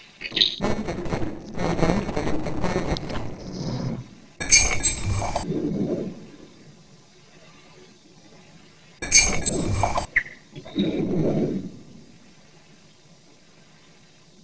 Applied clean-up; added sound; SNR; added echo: neural separator model SepFormer DNS4.